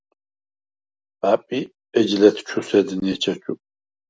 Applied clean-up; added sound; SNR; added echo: none; none; none; none.